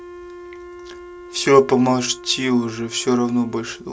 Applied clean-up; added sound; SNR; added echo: none; Wind instrument, woodwind instrument; 17 dB; none.